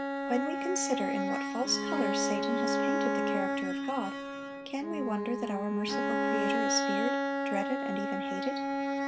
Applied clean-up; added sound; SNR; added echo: none; Bowed string instrument + Bowed string instrument; -3 dB; none.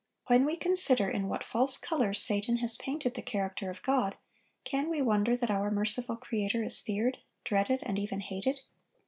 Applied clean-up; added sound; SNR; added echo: none; none; none; none.